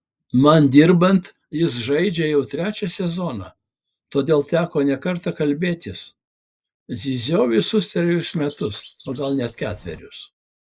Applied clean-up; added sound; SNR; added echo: neural mask model Resemble Enhance denoiser.